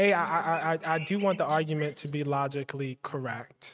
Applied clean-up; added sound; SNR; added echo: neural mask model RNNoise.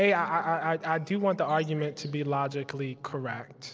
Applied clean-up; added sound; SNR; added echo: neural separator model SepFormer DNS4.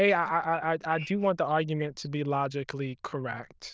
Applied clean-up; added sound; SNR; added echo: neural diffusion model UNIVERSE++.